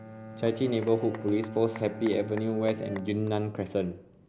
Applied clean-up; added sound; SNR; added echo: none; Applause / Cheering / Clapping + Bowed string instrument; 12 dB; none.